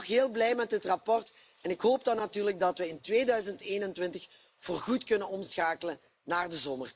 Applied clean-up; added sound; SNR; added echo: neural mask model Resemble Enhance denoiser.